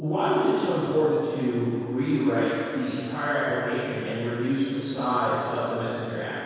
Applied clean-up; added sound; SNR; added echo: none; none; none; reverberation time 2.2 s.